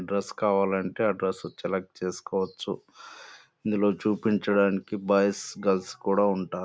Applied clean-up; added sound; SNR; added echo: none; none; none; none.